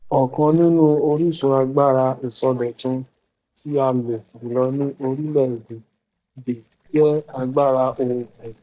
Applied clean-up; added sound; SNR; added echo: neural mask model DeepFilterNet 3.